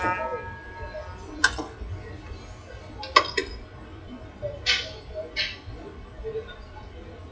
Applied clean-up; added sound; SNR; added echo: classical method WPE with log-MMSE.